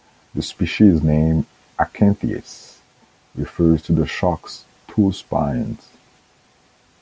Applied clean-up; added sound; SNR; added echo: none; none; none; none.